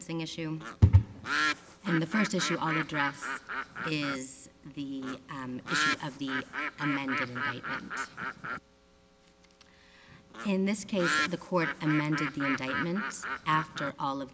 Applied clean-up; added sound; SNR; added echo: none; Bird; 3 dB; none.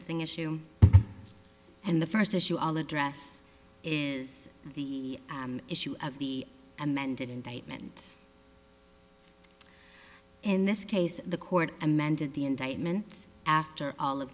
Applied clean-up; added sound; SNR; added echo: none; none; none; none.